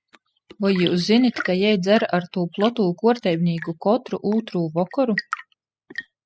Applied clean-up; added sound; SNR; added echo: classical method spectral subtraction.